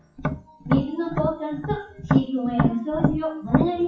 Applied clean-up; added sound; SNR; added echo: classical method WPE with log-MMSE.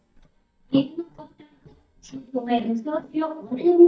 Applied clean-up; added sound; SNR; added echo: neural mask model DeepFilterNet 3.